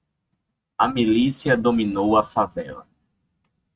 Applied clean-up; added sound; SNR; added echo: neural mask model RNNoise.